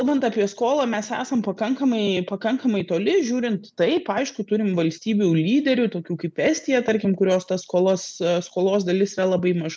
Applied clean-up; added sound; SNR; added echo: none; none; none; none.